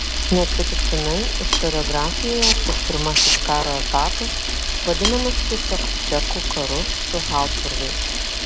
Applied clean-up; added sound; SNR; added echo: none; Camera + Tools; -4 dB; none.